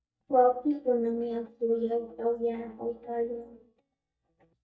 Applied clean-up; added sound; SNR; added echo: neural mask model DeepFilterNet 3.